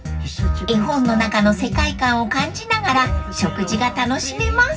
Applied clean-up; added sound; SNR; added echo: none; Wind instrument, woodwind instrument; 18 dB; reverberation time 0.4 s.